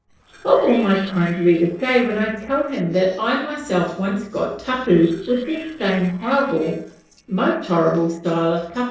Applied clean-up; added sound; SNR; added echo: neural separator model SepFormer DNS4.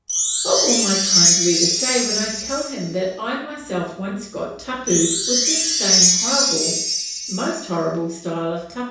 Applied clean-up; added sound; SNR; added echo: none; Chime; -4 dB; reverberation time 0.7 s.